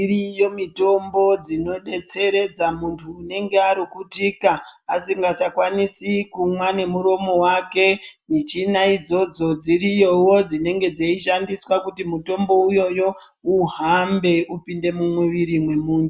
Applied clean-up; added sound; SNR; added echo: none; none; none; none.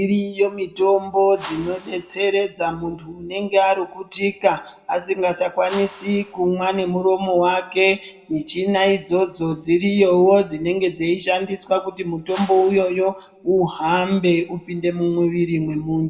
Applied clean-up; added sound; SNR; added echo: none; Whoosh, swoosh, swish; 18 dB; reverberation time 0.8 s.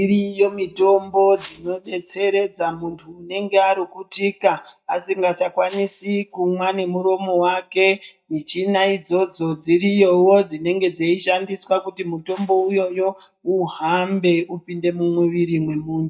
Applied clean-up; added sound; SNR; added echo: neural mask model DeepFilterNet 3.